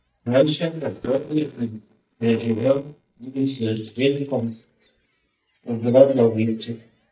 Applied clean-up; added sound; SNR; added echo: neural mask model DeepFilterNet 3.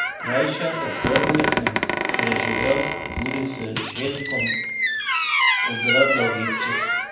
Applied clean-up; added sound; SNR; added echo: none; Squeak; -3 dB; reverberation time 0.8 s.